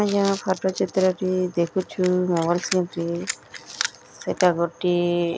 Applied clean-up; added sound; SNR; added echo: none; none; none; none.